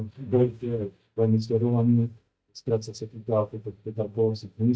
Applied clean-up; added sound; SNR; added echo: neural mask model DeepFilterNet 3.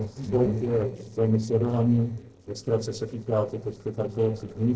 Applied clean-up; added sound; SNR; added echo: neural separator model SepFormer DNS4.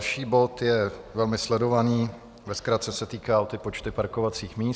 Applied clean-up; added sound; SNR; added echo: none; none; none; none.